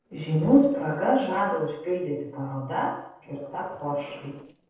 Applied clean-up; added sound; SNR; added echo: neural separator model SepFormer DNS4.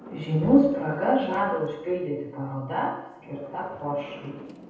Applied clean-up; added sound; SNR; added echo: none; Sliding door; 19 dB; reverberation time 0.9 s.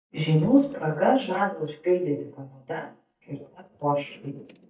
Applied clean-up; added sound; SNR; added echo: neural mask model DeepFilterNet 3.